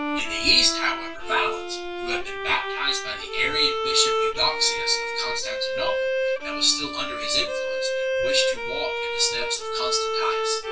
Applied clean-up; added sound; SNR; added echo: none; Bowed string instrument; 1 dB; reverberation time 0.2 s.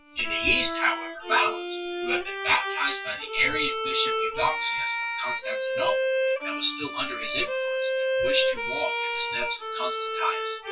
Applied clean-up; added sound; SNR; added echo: classical method WPE with log-MMSE.